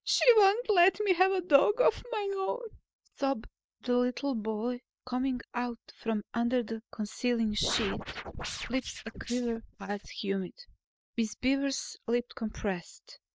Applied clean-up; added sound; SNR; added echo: neural mask model DeepFilterNet 3.